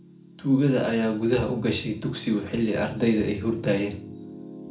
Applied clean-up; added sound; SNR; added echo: none; Piano; 18 dB; reverberation time 0.4 s.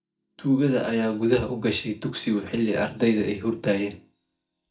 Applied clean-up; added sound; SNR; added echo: neural mask model DeepFilterNet 3.